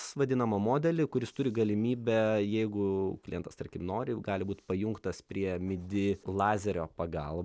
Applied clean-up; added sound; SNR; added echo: none; none; none; none.